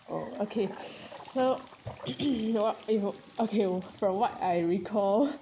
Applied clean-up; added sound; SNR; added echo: none; Trickle, dribble / Bathtub (filling or washing) / Sink (filling or washing) / Gurgling; 19 dB; none.